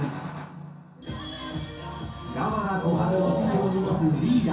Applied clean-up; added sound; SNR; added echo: none; none; none; reverberation time 0.6 s.